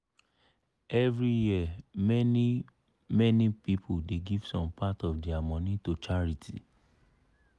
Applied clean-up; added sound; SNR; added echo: none; none; none; none.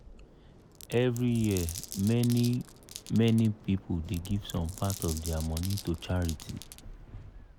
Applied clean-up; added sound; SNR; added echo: none; Waves, surf + Glass; 14 dB; none.